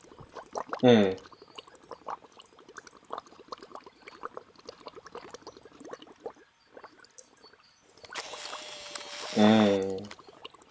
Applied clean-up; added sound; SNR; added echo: none; Liquid + Camera; 12 dB; none.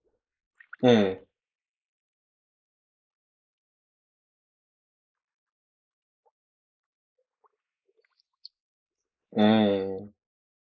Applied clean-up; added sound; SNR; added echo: neural mask model Resemble Enhance denoiser.